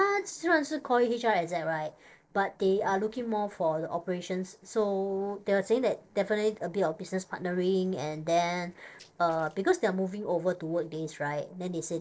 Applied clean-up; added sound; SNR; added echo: neural separator model SepFormer DNS4.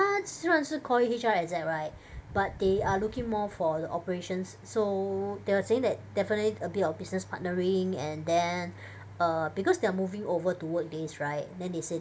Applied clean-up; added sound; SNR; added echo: none; none; none; none.